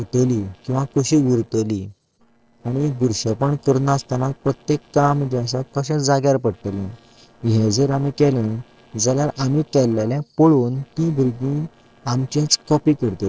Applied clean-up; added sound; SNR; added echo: neural separator model SepFormer DNS4.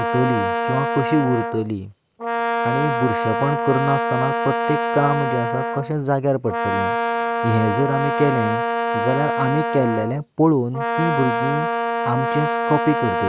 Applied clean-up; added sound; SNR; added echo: none; Brass instrument; 0 dB; none.